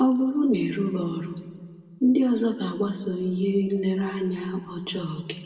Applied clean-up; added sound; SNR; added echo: none; none; none; reverberation time 1.6 s.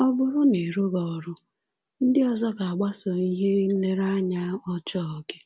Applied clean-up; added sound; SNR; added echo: none; none; none; none.